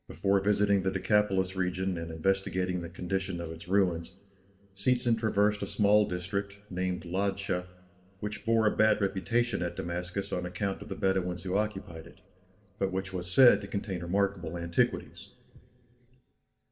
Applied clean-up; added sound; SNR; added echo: none; none; none; reverberation time 1.3 s.